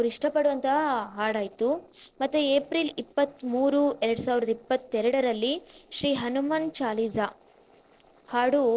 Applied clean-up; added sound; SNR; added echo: neural separator model SepFormer DNS4.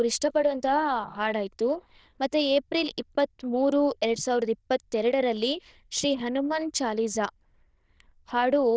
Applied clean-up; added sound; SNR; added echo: neural diffusion model UNIVERSE++.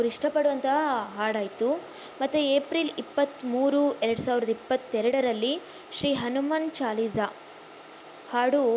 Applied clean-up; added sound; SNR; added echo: none; none; none; none.